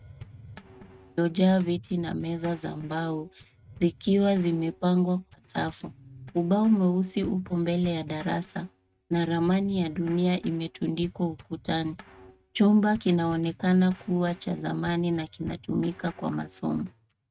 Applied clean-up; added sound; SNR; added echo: neural mask model RNNoise.